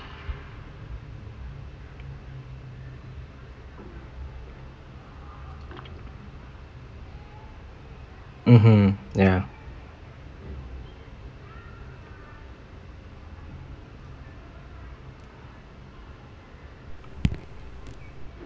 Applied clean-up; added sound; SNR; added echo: none; Raindrop / Drip; 4 dB; none.